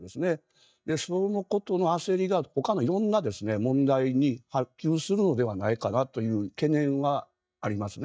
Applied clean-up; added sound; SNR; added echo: neural mask model DeepFilterNet 3.